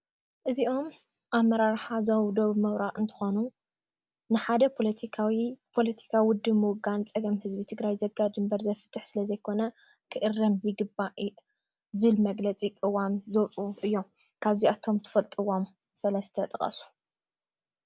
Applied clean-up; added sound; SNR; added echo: none; none; none; none.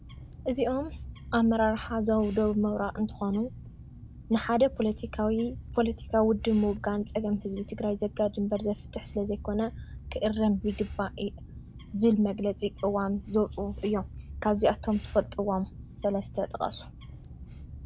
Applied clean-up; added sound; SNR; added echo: none; Bird; 13 dB; none.